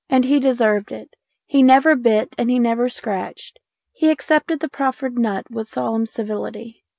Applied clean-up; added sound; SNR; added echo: none; none; none; none.